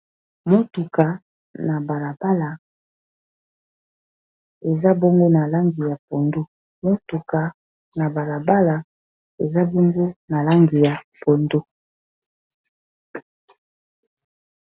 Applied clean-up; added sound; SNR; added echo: none; none; none; none.